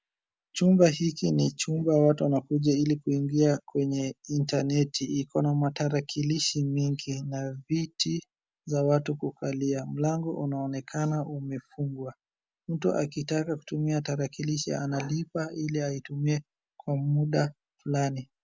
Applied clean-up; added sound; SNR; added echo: none; none; none; none.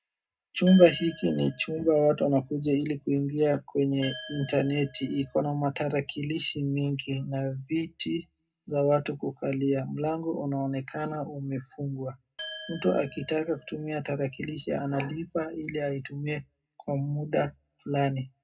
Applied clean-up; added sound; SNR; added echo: none; Glass; 8 dB; reverberation time 0.2 s.